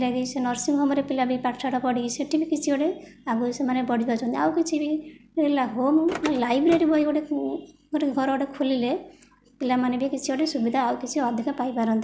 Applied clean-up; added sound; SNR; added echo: none; Car; 11 dB; none.